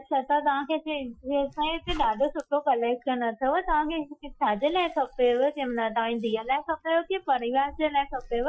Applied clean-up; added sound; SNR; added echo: classical method Wiener filter.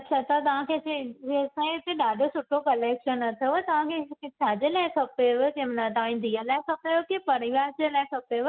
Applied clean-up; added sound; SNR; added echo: none; none; none; none.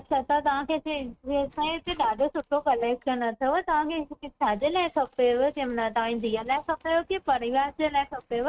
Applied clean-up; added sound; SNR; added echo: neural mask model RNNoise.